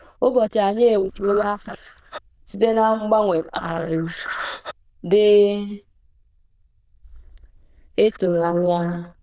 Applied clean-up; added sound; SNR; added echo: neural diffusion model UNIVERSE++.